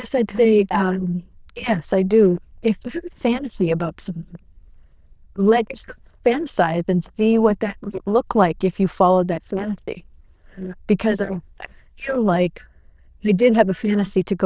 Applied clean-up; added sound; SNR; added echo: neural diffusion model UNIVERSE++.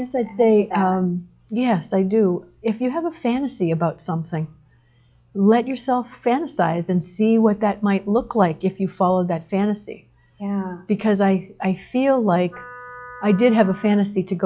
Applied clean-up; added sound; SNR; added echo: classical method log-MMSE.